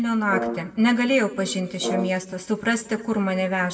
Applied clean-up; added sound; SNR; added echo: none; Brass instrument; 9 dB; reverberation time 1.3 s.